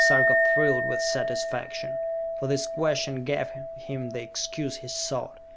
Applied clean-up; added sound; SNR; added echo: none; Chink, clink; -3 dB; none.